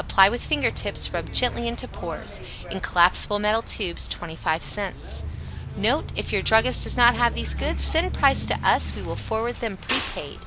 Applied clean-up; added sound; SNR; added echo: none; Bus; 8 dB; none.